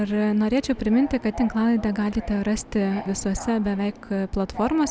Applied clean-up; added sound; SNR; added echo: none; Subway, metro, underground; 17 dB; none.